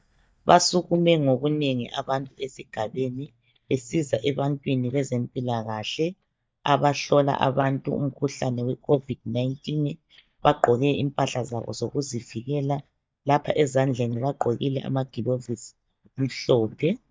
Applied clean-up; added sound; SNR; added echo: neural mask model DeepFilterNet 3.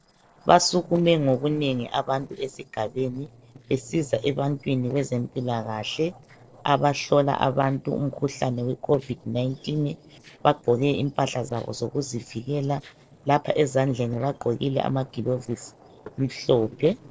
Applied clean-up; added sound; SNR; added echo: neural separator model SepFormer DNS4.